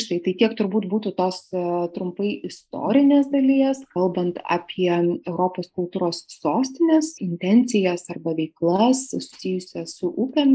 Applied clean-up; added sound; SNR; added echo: neural mask model Resemble Enhance denoiser.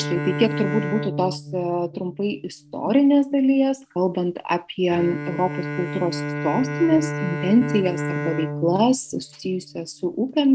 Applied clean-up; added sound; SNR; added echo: neural mask model RNNoise.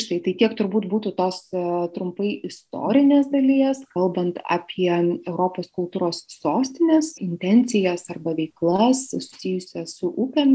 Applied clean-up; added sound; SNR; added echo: none; none; none; none.